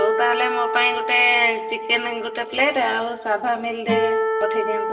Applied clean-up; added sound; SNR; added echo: none; Acoustic guitar; 3 dB; reverberation time 0.8 s.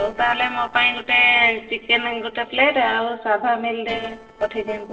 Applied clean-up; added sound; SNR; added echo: neural separator model SepFormer DNS4.